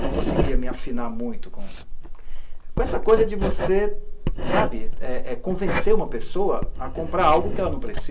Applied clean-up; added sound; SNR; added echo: none; Writing; -4 dB; reverberation time 0.2 s.